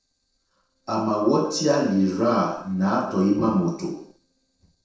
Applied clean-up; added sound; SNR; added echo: neural separator model SepFormer DNS4.